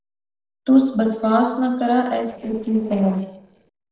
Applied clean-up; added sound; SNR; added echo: neural separator model SepFormer DNS4.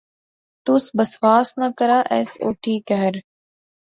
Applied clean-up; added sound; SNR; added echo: none; none; none; none.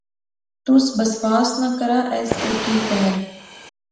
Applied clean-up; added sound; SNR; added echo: none; Fire; 6 dB; reverberation time 0.8 s.